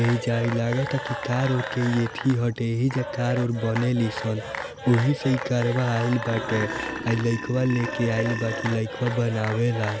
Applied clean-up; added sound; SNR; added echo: none; Applause / Cheering / Clapping + Burping, eructation; 8 dB; none.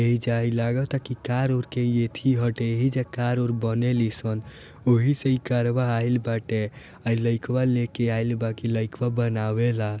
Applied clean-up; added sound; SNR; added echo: none; none; none; none.